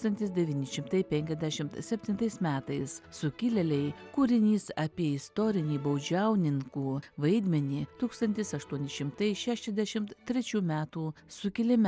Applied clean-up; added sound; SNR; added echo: none; none; none; none.